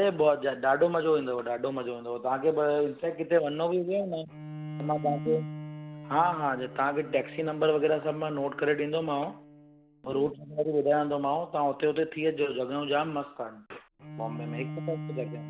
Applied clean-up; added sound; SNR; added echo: none; Bowed string instrument; 15 dB; none.